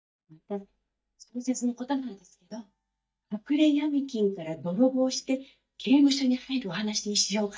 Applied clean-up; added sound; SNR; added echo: neural mask model DeepFilterNet 3.